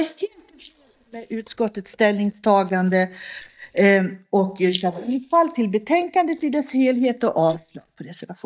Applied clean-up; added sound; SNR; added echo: neural mask model DeepFilterNet 3.